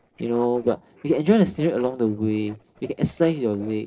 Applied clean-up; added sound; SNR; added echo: neural separator model SepFormer DNS4.